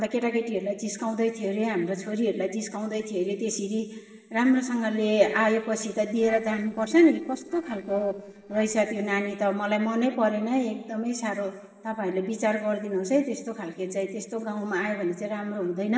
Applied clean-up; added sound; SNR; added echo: neural separator model SepFormer DNS4.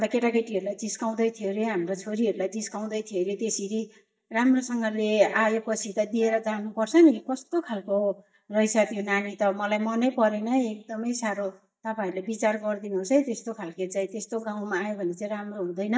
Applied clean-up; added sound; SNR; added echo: neural mask model DeepFilterNet 3.